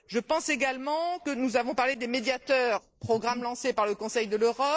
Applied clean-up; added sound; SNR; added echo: neural mask model Resemble Enhance denoiser.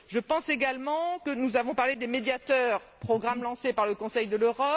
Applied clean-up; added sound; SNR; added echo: none; Breathing; 13 dB; none.